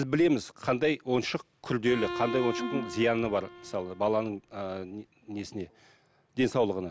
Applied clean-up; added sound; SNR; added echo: none; Bowed string instrument; 10 dB; none.